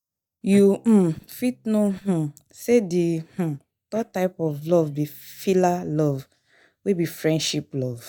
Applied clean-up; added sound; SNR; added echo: neural mask model DeepFilterNet 3.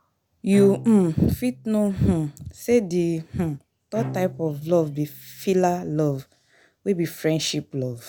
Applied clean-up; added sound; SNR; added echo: none; Bowed string instrument; 16 dB; none.